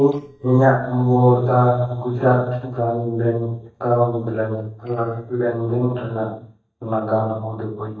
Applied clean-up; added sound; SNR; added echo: neural mask model DeepFilterNet 3.